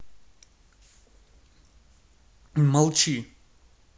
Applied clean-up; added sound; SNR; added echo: none; none; none; none.